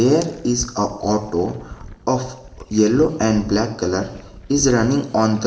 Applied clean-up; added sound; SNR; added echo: none; Glass; 19 dB; reverberation time 1.2 s.